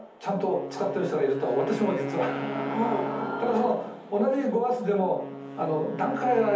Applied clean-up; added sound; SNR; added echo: none; Wind instrument, woodwind instrument; 10 dB; reverberation time 0.6 s.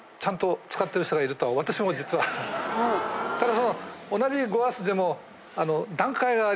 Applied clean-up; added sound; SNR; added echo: none; none; none; none.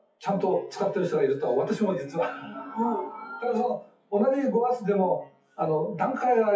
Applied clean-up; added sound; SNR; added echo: classical method WPE with log-MMSE.